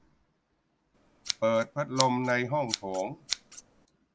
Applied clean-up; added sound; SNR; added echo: none; Scissors; 7 dB; none.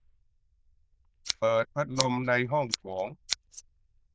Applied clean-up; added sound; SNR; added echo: neural diffusion model UNIVERSE++.